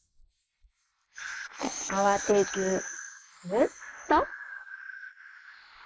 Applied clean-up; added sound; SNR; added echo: neural mask model Resemble Enhance denoiser.